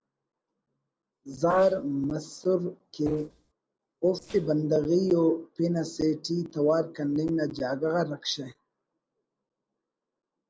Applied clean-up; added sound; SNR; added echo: neural separator model SepFormer DNS4.